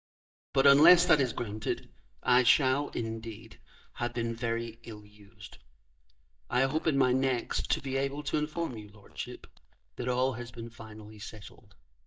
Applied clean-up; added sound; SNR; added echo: neural mask model DeepFilterNet 3.